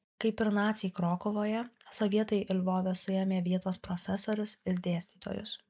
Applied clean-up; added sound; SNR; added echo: neural mask model Resemble Enhance denoiser.